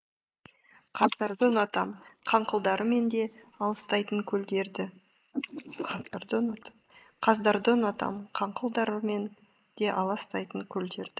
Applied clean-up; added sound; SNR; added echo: neural mask model Resemble Enhance denoiser.